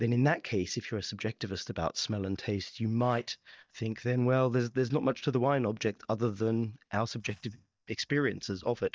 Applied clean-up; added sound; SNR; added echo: neural mask model DeepFilterNet 3.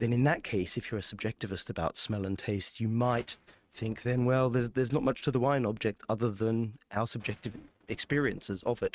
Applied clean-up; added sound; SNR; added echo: neural mask model RNNoise.